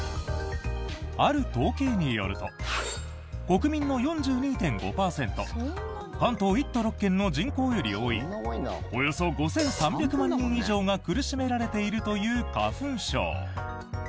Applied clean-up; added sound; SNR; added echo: none; Hi-hat; 10 dB; none.